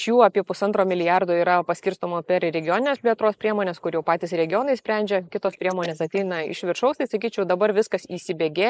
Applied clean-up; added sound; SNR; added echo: neural mask model Resemble Enhance denoiser.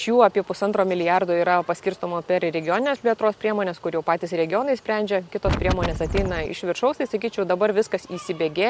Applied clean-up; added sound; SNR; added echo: none; Wind; 2 dB; none.